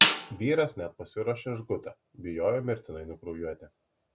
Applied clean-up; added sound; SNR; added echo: none; Snare drum; -5 dB; none.